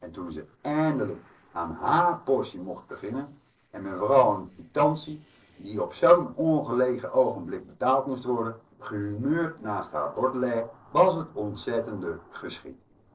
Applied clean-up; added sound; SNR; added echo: neural separator model SepFormer DNS4.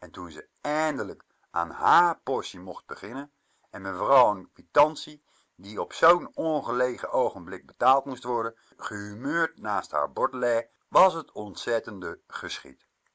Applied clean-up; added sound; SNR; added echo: none; none; none; none.